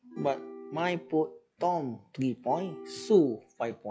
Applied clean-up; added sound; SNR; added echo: classical method log-MMSE.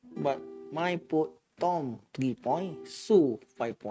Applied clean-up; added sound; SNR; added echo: neural mask model RNNoise.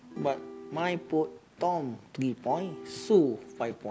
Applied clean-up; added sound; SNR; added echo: none; Acoustic guitar / Strum; 14 dB; none.